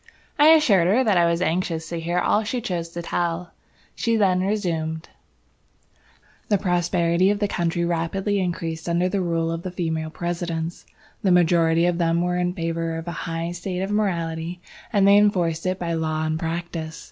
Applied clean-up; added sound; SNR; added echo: none; none; none; none.